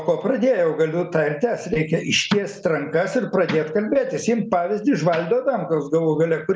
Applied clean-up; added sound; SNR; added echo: none; none; none; none.